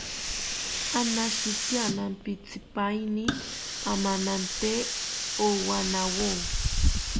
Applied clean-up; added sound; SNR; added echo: none; Hiss; -1 dB; none.